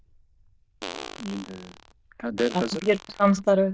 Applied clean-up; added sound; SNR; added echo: neural diffusion model UNIVERSE++.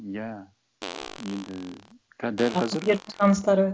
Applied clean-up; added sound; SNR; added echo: none; Fart; 14 dB; none.